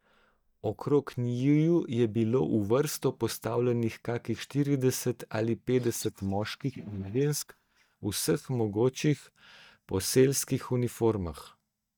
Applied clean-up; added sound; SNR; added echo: neural mask model DeepFilterNet 3.